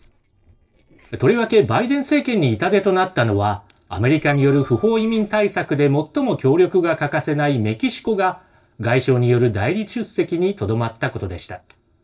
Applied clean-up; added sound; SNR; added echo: neural separator model SepFormer DNS4.